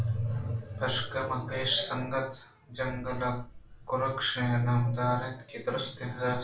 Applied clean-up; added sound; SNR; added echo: none; Boom; 17 dB; reverberation time 0.3 s.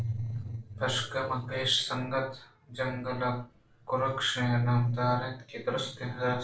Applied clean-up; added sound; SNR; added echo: neural separator model SepFormer DNS4.